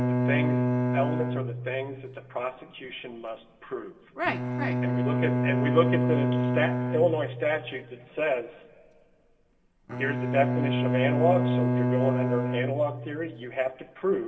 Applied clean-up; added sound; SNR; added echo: none; Bowed string instrument; -2 dB; reverberation time 1.4 s.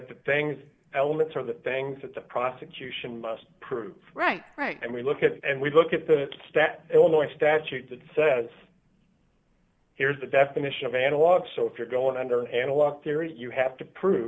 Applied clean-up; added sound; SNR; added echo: none; none; none; none.